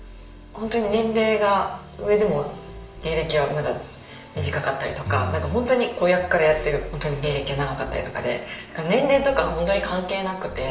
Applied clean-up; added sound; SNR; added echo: none; none; none; reverberation time 0.7 s.